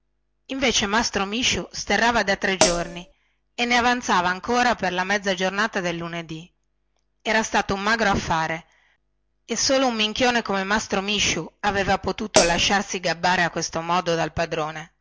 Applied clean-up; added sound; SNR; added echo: none; Hi-hat; -1 dB; none.